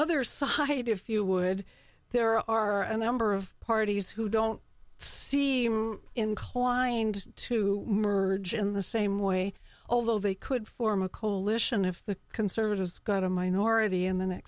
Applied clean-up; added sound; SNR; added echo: none; none; none; none.